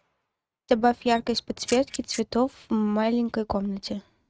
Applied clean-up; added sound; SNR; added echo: neural mask model RNNoise.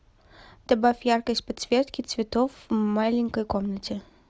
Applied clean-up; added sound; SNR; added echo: none; none; none; none.